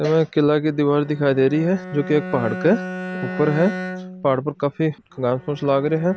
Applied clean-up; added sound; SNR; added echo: none; Bowed string instrument; 12 dB; none.